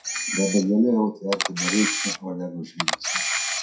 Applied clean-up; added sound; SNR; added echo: classical method WPE with log-MMSE.